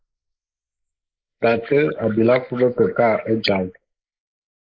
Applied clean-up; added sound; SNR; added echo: neural mask model Resemble Enhance denoiser.